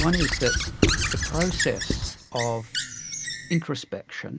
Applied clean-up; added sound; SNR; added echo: none; Squeak / Writing; -1 dB; none.